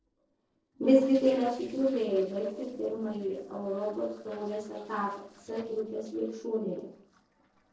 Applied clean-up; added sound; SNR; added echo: neural separator model SepFormer DNS4.